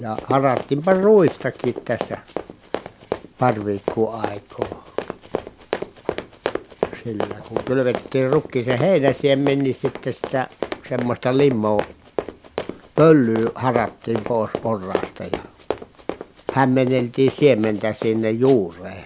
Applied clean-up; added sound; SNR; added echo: none; Run; 9 dB; none.